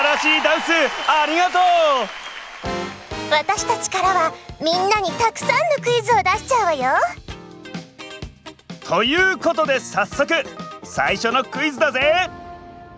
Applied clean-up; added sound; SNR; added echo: none; none; none; none.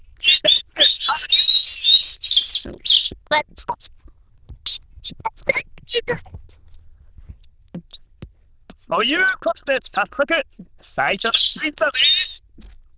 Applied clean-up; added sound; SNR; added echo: neural diffusion model UNIVERSE++.